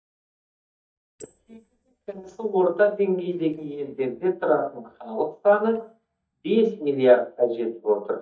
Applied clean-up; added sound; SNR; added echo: neural mask model DeepFilterNet 3.